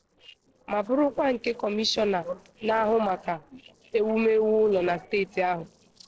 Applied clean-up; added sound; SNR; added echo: neural separator model SepFormer DNS4.